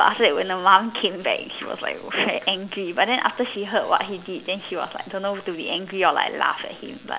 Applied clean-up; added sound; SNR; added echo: none; none; none; none.